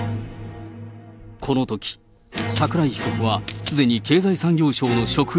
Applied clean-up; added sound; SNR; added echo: none; Coin (dropping); 7 dB; none.